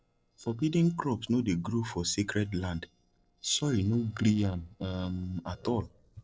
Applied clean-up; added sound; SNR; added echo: neural separator model SepFormer DNS4.